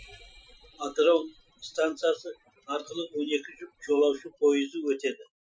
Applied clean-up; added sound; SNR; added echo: classical method Wiener filter.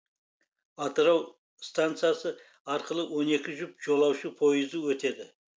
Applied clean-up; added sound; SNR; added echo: none; none; none; none.